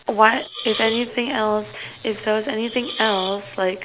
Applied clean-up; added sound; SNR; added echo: none; Hiss; 10 dB; none.